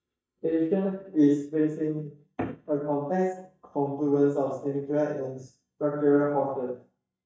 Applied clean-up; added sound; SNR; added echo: neural mask model DeepFilterNet 3.